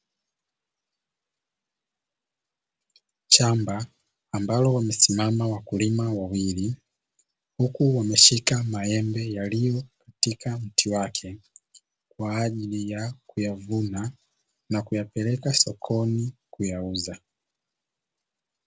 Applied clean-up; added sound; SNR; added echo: none; none; none; none.